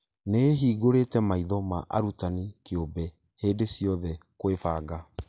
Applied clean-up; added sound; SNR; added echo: none; none; none; none.